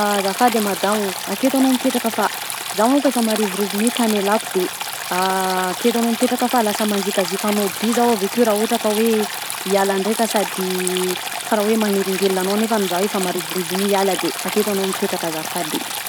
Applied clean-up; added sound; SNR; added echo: none; Stream; 6 dB; none.